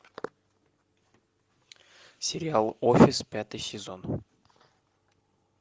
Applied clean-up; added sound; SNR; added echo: none; none; none; none.